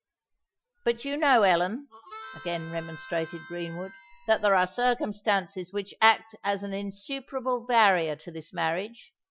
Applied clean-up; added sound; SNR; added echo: classical method Wiener filter.